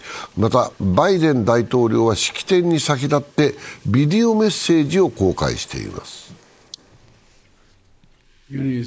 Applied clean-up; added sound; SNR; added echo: neural mask model Resemble Enhance denoiser.